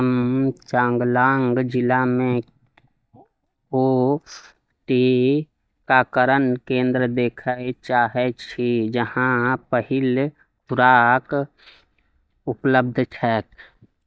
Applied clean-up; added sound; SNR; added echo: neural mask model DeepFilterNet 3.